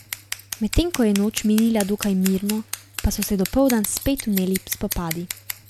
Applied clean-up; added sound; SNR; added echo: none; Scissors; 11 dB; none.